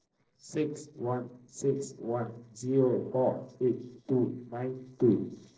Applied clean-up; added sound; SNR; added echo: neural separator model SepFormer DNS4.